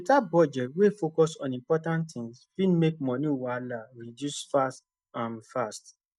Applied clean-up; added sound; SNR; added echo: neural mask model DeepFilterNet 3.